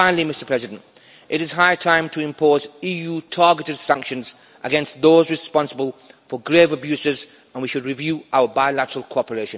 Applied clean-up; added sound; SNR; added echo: none; none; none; none.